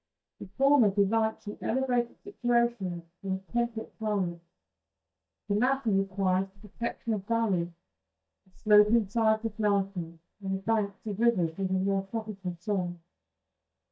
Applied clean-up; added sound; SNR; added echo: neural mask model DeepFilterNet 3.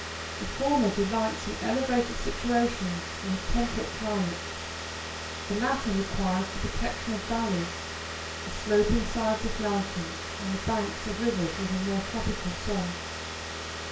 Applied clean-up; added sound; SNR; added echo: none; Car; 6 dB; reverberation time 0.4 s.